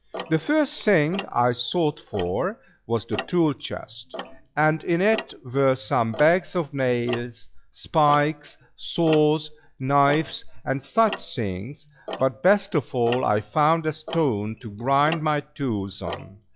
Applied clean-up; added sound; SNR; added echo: classical method log-MMSE.